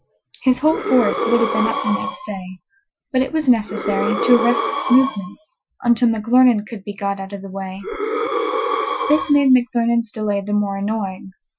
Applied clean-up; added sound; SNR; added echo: classical method Wiener filter.